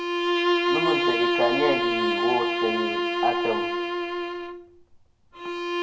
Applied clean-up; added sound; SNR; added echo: none; Bowed string instrument; -5 dB; reverberation time 0.7 s.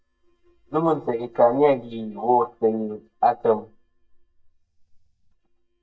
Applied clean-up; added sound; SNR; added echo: neural mask model DeepFilterNet 3.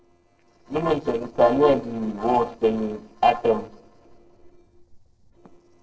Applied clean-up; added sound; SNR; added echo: neural separator model SepFormer DNS4.